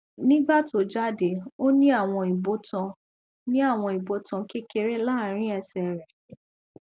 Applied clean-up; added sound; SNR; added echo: none; none; none; none.